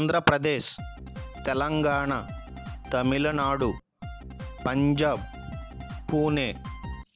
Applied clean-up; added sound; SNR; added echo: none; Drum kit; 11 dB; none.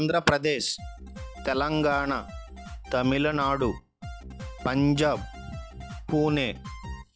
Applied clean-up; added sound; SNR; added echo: classical method log-MMSE.